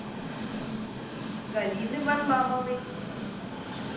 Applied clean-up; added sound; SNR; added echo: none; Train; 3 dB; reverberation time 0.8 s.